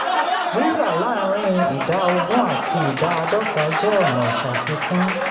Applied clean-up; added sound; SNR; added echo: none; Applause; 1 dB; reverberation time 1.7 s.